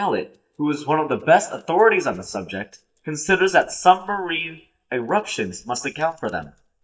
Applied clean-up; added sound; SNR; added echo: neural mask model DeepFilterNet 3.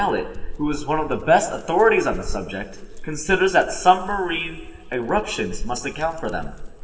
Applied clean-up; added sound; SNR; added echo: none; Dog; 10 dB; reverberation time 2.6 s.